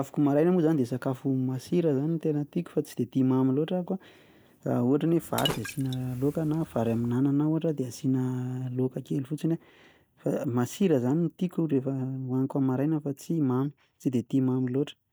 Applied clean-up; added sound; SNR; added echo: none; Liquid; 12 dB; none.